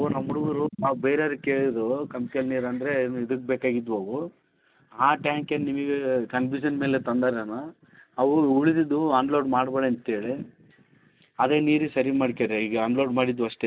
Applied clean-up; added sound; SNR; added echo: none; none; none; none.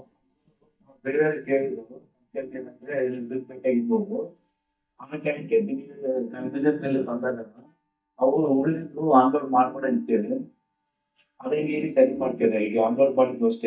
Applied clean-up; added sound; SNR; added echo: neural mask model DeepFilterNet 3.